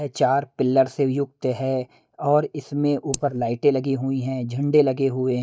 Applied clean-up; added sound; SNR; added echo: neural mask model DeepFilterNet 3.